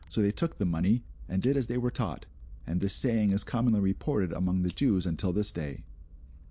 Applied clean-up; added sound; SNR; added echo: none; Scissors; 17 dB; none.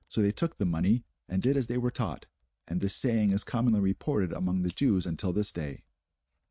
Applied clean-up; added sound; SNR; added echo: neural mask model RNNoise.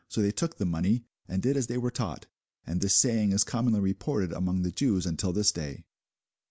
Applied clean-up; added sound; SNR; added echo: none; none; none; none.